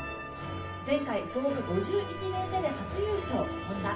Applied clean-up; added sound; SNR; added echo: none; Wind instrument, woodwind instrument; 13 dB; reverberation time 0.3 s.